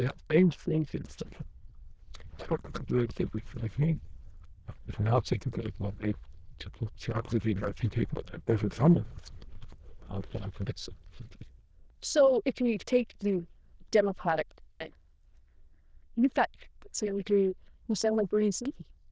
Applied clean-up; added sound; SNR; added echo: neural diffusion model UNIVERSE++.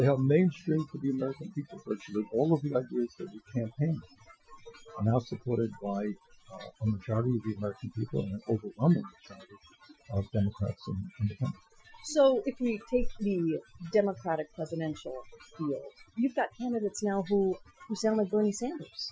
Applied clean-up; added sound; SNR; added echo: classical method Wiener filter.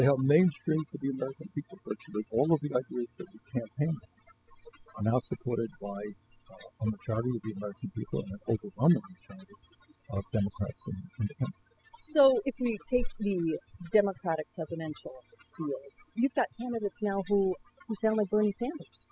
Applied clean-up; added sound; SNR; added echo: classical method spectral subtraction.